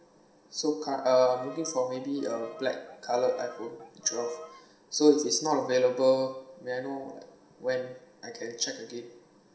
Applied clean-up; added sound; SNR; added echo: none; Bowed string instrument; 19 dB; reverberation time 0.7 s.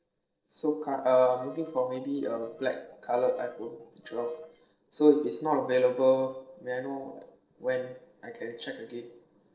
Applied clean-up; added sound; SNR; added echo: neural separator model SepFormer DNS4.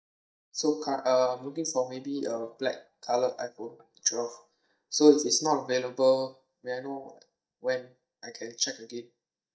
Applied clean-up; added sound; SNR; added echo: neural mask model DeepFilterNet 3.